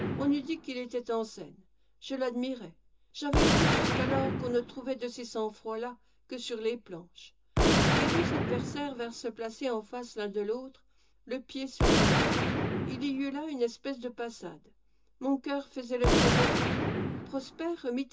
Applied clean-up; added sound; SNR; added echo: none; Gunshot, gunfire; -4 dB; reverberation time 0.2 s.